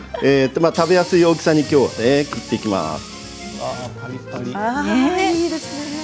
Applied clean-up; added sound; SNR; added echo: none; Hiss; 18 dB; none.